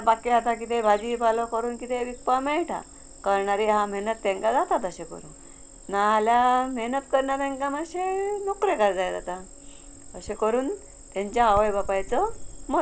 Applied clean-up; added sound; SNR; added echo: none; Cricket; 15 dB; none.